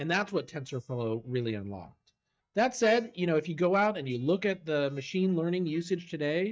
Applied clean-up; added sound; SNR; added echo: neural mask model DeepFilterNet 3.